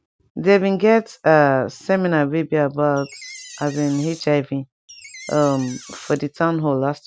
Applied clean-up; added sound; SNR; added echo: none; Door; 20 dB; none.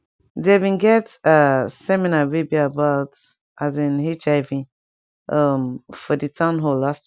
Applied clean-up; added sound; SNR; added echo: none; none; none; none.